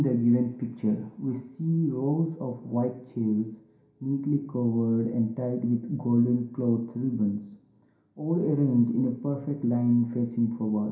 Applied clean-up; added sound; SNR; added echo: none; none; none; reverberation time 0.5 s.